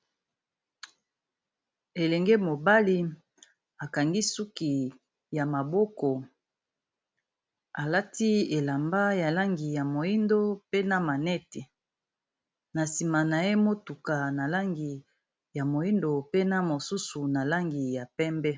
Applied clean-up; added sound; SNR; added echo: none; none; none; none.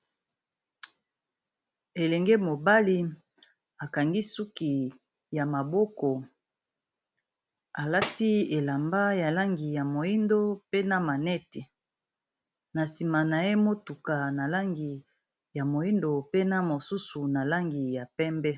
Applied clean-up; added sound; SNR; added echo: none; Tambourine; 4 dB; none.